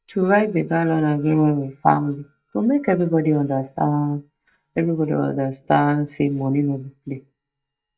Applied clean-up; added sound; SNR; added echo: neural mask model DeepFilterNet 3.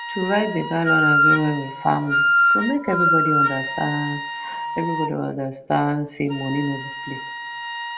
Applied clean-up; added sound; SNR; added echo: none; Wind instrument, woodwind instrument; -1 dB; reverberation time 0.5 s.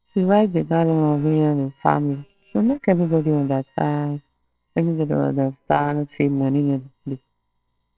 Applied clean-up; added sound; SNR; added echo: neural separator model SepFormer WHAMR!.